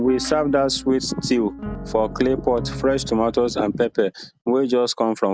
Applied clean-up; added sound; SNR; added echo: none; Piano; 12 dB; none.